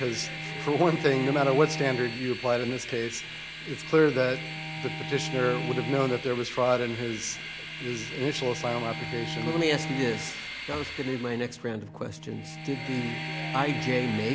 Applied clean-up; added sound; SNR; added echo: none; Bowed string instrument + Train; 7 dB; none.